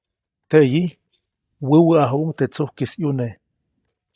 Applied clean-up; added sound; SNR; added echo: neural mask model DeepFilterNet 3.